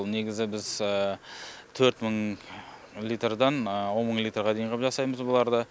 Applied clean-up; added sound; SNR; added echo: none; none; none; none.